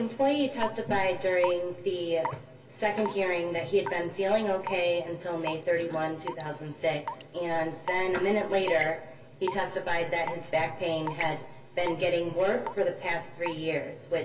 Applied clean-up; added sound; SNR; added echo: none; Raindrop / Drip / Water tap, faucet; 14 dB; reverberation time 0.2 s.